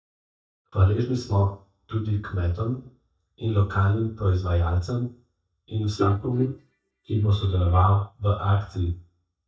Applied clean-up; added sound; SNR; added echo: neural mask model DeepFilterNet 3.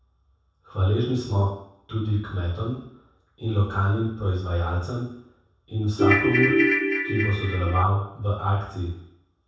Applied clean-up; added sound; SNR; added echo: none; Ringtone / Keyboard (musical); -4 dB; reverberation time 0.7 s.